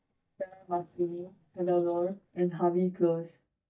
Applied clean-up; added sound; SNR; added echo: neural mask model DeepFilterNet 3.